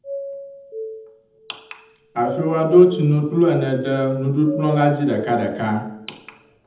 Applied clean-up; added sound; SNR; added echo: none; Doorbell; 15 dB; reverberation time 0.8 s.